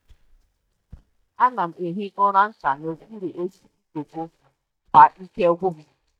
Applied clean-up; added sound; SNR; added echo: neural mask model DeepFilterNet 3.